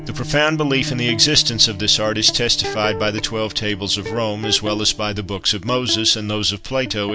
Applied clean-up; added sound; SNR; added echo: none; Electric guitar + Bowed string instrument; 12 dB; none.